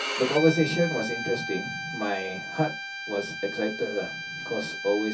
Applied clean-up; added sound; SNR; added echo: none; Bowed string instrument; 6 dB; reverberation time 0.3 s.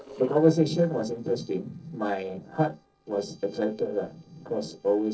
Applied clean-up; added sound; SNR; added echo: neural separator model SepFormer DNS4.